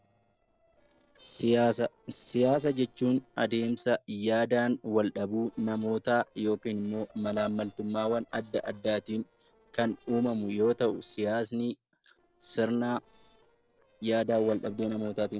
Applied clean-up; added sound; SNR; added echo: neural separator model SepFormer DNS4.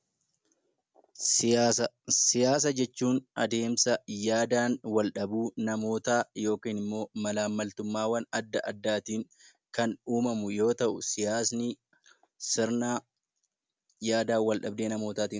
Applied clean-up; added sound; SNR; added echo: none; none; none; none.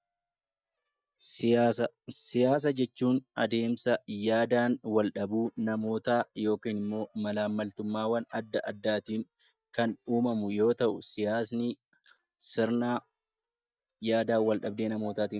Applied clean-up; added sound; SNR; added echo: neural mask model DeepFilterNet 3.